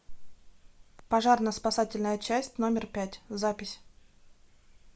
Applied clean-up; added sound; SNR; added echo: none; none; none; none.